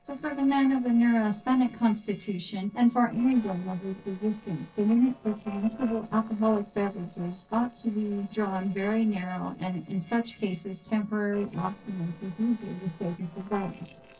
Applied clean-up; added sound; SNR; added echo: neural separator model SepFormer DNS4.